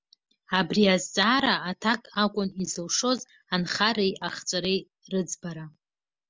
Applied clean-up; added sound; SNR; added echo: none; none; none; none.